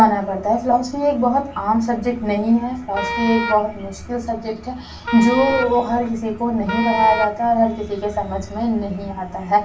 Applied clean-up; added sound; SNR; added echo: none; Wind instrument, woodwind instrument; 7 dB; reverberation time 0.3 s.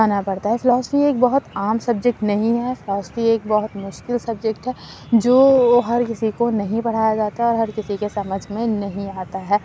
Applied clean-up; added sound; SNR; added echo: none; none; none; none.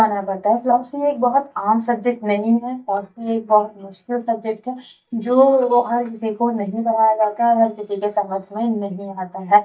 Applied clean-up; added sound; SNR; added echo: neural mask model DeepFilterNet 3.